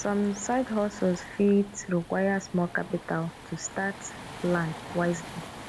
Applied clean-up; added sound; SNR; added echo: none; Waves, surf; 14 dB; none.